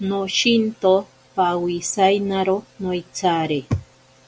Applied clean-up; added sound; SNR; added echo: none; none; none; none.